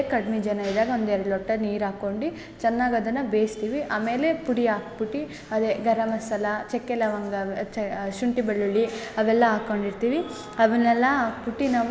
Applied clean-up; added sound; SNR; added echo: none; none; none; none.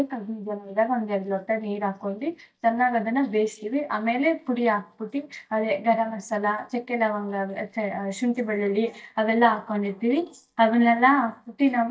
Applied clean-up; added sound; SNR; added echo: neural mask model DeepFilterNet 3.